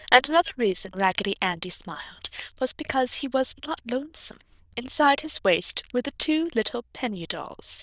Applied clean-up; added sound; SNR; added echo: neural diffusion model UNIVERSE++.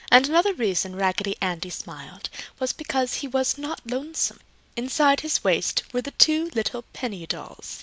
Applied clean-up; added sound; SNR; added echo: none; none; none; none.